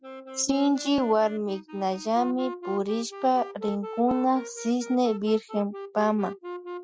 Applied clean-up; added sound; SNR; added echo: classical method Wiener filter.